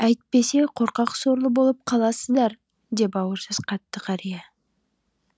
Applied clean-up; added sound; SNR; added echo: none; none; none; none.